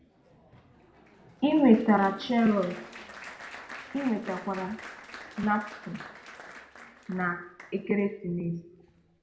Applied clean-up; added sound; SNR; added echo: none; Applause; 18 dB; reverberation time 0.7 s.